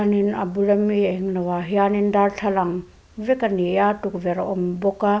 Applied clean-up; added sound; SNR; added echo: none; none; none; none.